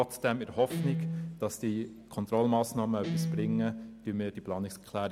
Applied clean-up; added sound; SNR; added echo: none; Guitar; 5 dB; none.